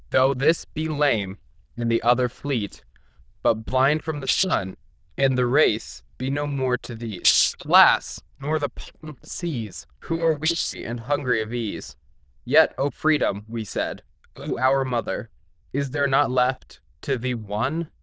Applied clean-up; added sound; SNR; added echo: neural diffusion model UNIVERSE++.